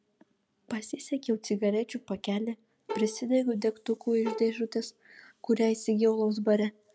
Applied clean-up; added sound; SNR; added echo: none; Bowed string instrument; 11 dB; none.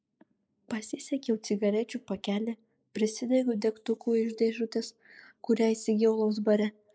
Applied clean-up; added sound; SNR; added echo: neural mask model Resemble Enhance denoiser.